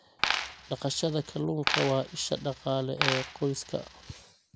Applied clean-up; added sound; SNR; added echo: none; Coin (dropping); 2 dB; none.